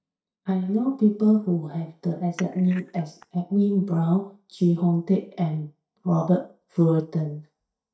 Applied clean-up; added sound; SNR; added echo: neural mask model DeepFilterNet 3.